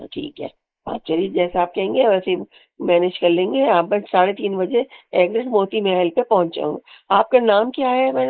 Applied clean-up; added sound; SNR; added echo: neural mask model Resemble Enhance denoiser.